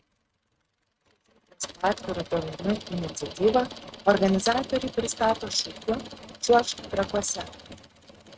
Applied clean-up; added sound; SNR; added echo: neural mask model RNNoise.